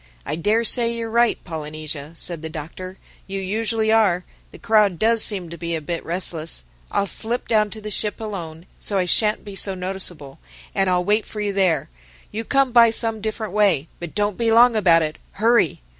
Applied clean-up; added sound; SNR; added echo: none; none; none; none.